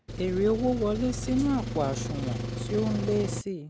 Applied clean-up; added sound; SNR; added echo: none; Engine; 4 dB; none.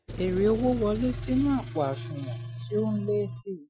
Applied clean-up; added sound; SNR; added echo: classical method Wiener filter.